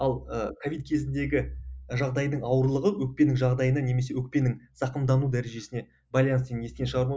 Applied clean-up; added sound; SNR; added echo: none; none; none; none.